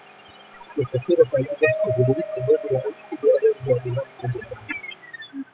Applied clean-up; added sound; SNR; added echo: classical method spectral subtraction.